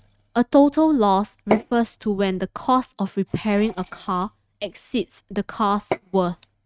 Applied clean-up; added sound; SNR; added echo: neural mask model RNNoise.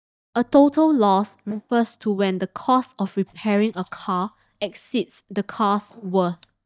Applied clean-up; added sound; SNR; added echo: neural mask model DeepFilterNet 3.